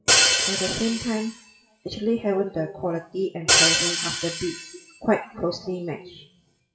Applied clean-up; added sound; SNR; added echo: classical method WPE with log-MMSE.